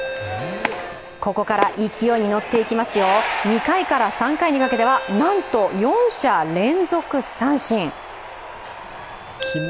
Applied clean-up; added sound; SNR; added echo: none; Ringtone; 15 dB; none.